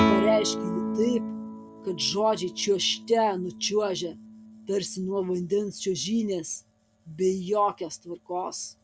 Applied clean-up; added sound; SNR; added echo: none; Guitar; 5 dB; none.